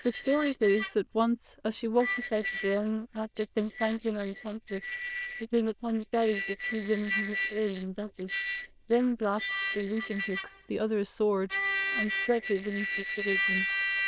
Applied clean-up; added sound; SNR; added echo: neural diffusion model UNIVERSE++.